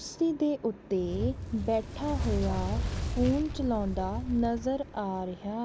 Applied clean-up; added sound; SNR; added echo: none; Fire; 4 dB; none.